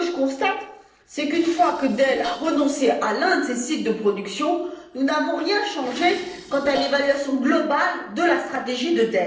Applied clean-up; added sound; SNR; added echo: neural separator model SepFormer DNS4.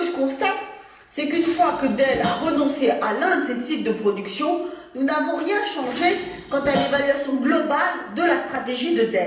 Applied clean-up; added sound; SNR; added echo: none; Dishes, pots, and pans; 14 dB; reverberation time 0.8 s.